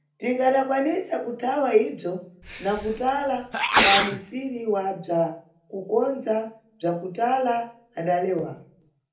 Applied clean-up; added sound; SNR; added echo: none; Sneeze; -1 dB; reverberation time 0.4 s.